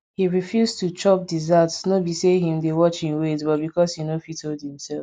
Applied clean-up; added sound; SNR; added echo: none; none; none; none.